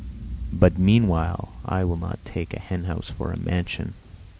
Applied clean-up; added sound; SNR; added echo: none; Boom; 14 dB; none.